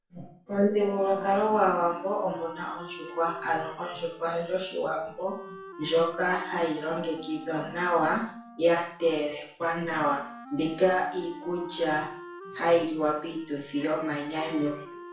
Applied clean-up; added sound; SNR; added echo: none; Wind instrument, woodwind instrument; 16 dB; reverberation time 0.5 s.